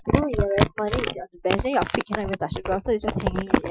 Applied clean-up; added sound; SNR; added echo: classical method Wiener filter.